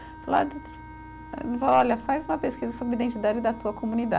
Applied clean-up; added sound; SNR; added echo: none; Wind instrument, woodwind instrument; 18 dB; none.